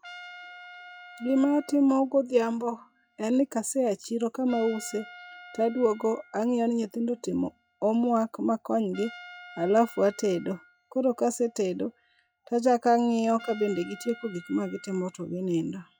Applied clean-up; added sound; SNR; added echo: classical method log-MMSE.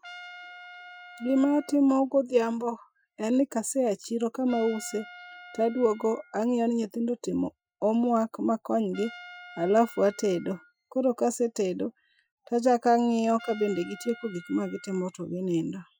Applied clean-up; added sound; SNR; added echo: classical method Wiener filter.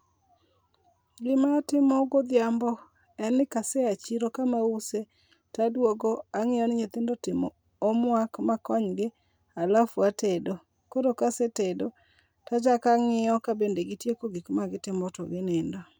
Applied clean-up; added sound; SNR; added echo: none; none; none; none.